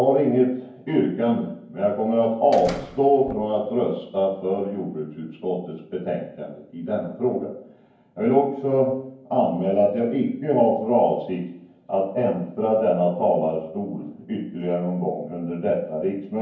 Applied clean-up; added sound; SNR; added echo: none; Slam; 15 dB; reverberation time 0.9 s.